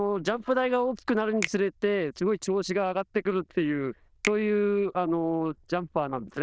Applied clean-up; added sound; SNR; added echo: neural diffusion model UNIVERSE++.